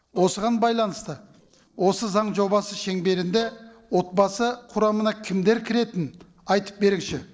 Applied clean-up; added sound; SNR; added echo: neural separator model SepFormer DNS4.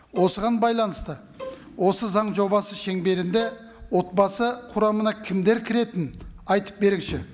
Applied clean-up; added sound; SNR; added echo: none; Bowed string instrument; 18 dB; none.